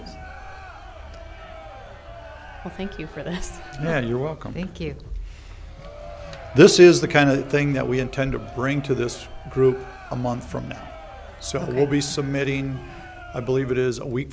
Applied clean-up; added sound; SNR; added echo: none; Crowd; 19 dB; none.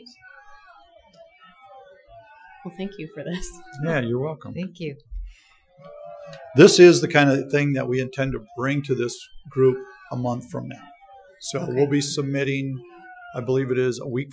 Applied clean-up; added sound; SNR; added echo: classical method Wiener filter.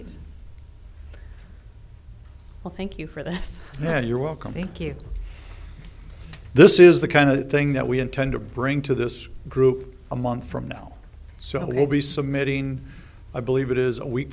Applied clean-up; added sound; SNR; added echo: none; none; none; none.